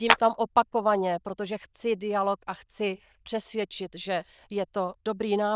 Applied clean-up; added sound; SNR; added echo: neural diffusion model UNIVERSE++.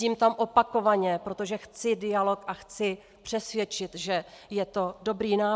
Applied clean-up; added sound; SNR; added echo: none; none; none; none.